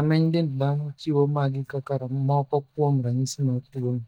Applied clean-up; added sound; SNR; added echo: neural mask model DeepFilterNet 3.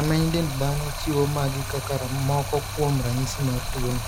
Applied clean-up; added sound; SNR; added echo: none; Stream; 5 dB; none.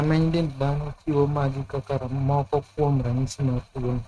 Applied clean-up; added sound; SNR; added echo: neural mask model RNNoise.